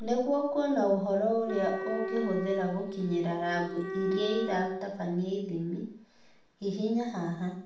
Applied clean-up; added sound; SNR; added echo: none; Wind instrument, woodwind instrument; 7 dB; reverberation time 0.5 s.